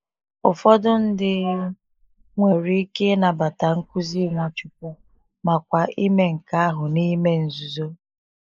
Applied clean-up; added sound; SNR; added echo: neural mask model Resemble Enhance denoiser.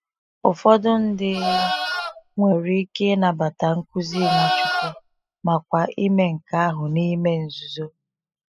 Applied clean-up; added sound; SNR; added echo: classical method spectral subtraction.